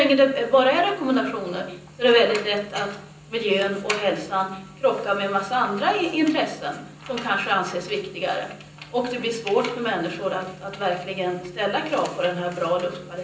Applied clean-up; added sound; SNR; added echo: none; none; none; reverberation time 0.6 s.